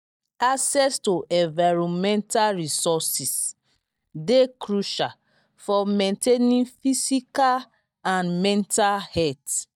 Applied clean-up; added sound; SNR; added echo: neural mask model DeepFilterNet 3.